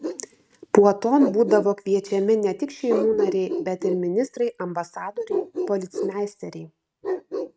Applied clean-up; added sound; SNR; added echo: neural mask model RNNoise.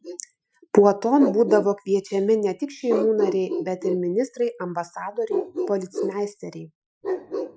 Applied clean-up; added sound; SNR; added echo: classical method Wiener filter.